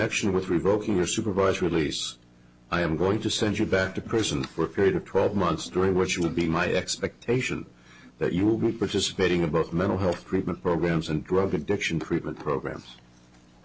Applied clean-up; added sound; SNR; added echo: none; none; none; none.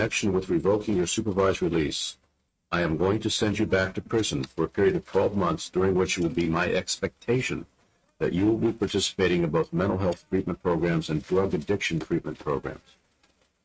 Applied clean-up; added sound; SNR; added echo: neural mask model RNNoise.